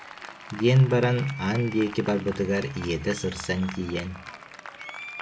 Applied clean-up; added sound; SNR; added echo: none; Applause; 15 dB; none.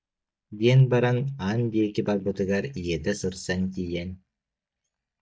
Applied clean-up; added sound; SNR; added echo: neural mask model DeepFilterNet 3.